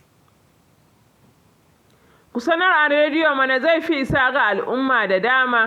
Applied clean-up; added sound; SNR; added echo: none; none; none; none.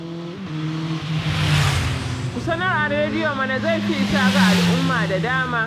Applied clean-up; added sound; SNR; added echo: none; Motorcycle; -3 dB; none.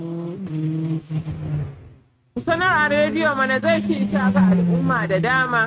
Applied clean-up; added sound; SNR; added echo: neural mask model RNNoise.